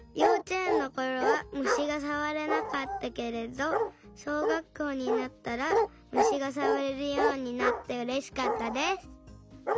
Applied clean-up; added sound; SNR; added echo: none; Bark; -1 dB; none.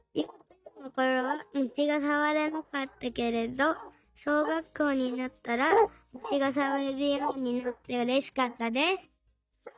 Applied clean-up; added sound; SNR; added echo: neural mask model DeepFilterNet 3.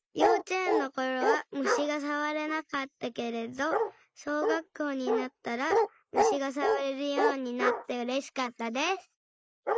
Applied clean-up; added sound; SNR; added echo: neural mask model Resemble Enhance denoiser.